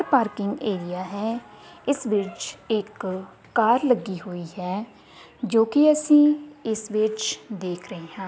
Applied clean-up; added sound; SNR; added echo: none; none; none; none.